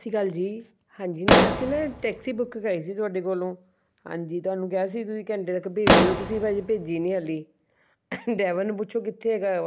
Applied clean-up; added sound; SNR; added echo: none; Explosion; -5 dB; none.